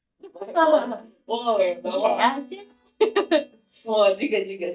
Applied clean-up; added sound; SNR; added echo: neural mask model DeepFilterNet 3.